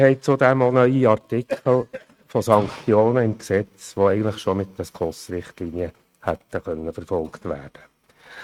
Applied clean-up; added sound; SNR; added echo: neural mask model RNNoise.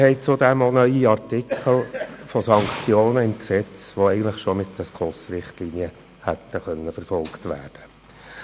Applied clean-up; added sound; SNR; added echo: none; Hiss; 16 dB; none.